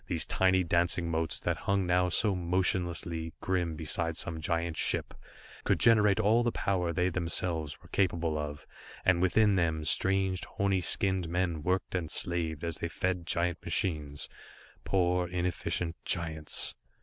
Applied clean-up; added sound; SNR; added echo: none; none; none; none.